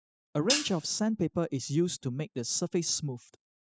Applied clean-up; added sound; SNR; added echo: classical method spectral subtraction.